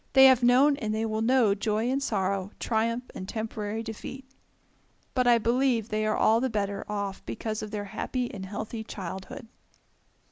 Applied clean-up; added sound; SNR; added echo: none; none; none; none.